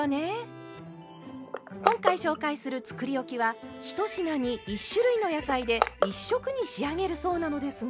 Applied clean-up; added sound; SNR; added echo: none; Crushing; 7 dB; none.